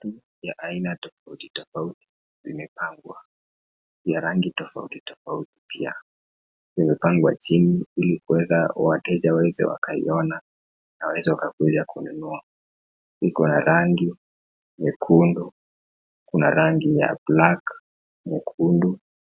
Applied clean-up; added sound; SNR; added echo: none; none; none; none.